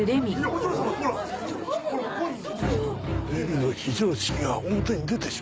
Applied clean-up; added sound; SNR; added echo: none; none; none; none.